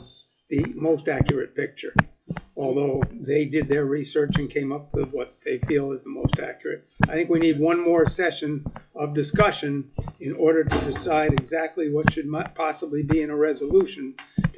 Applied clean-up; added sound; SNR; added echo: classical method WPE with log-MMSE.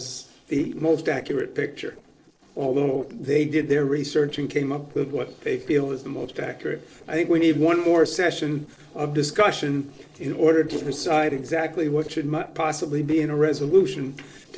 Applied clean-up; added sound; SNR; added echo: neural separator model SepFormer DNS4.